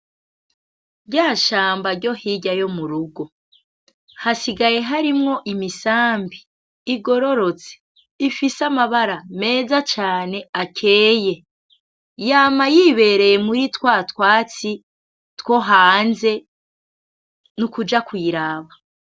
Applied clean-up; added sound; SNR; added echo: none; none; none; none.